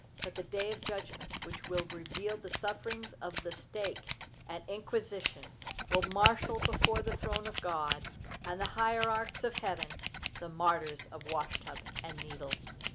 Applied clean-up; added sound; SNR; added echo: none; Scissors; -1 dB; none.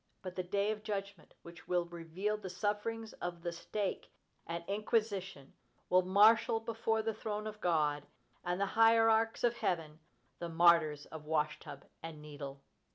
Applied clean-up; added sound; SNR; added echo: none; none; none; none.